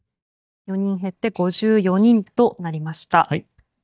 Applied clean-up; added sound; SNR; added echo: neural mask model DeepFilterNet 3.